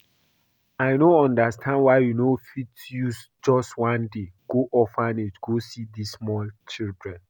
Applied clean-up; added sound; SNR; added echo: none; none; none; none.